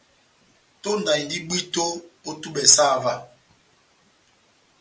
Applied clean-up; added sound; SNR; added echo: none; none; none; none.